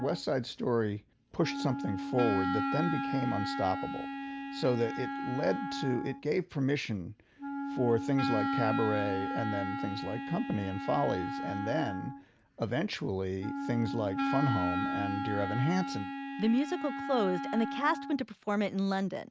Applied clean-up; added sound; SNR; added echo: none; Wind instrument, woodwind instrument; 4 dB; none.